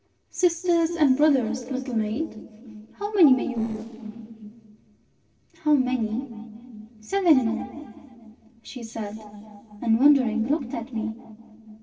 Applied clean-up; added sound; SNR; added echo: neural separator model SepFormer DNS4.